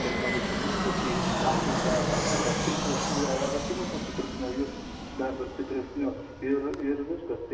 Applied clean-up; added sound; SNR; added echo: none; Fixed-wing aircraft, airplane; -1 dB; reverberation time 0.9 s.